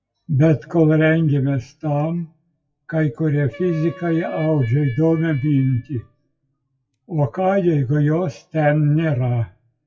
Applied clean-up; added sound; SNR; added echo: classical method WPE with log-MMSE.